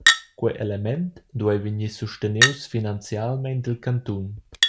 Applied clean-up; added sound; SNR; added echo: none; Chink, clink; 1 dB; none.